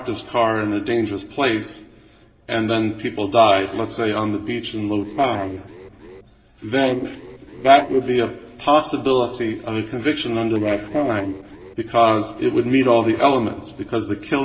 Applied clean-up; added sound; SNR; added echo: neural separator model SepFormer DNS4.